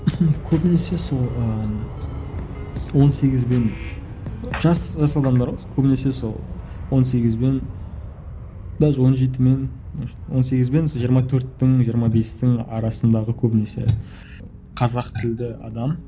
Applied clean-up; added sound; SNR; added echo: none; Aircraft; 13 dB; none.